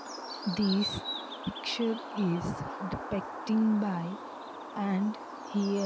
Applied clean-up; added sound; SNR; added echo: none; Bird; 8 dB; none.